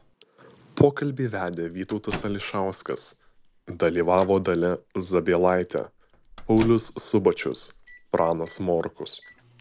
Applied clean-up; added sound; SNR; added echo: none; Microwave oven; 19 dB; none.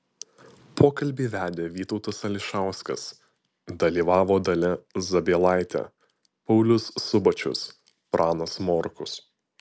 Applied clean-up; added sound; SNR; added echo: none; none; none; none.